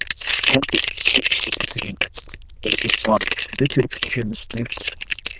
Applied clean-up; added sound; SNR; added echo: neural diffusion model UNIVERSE++.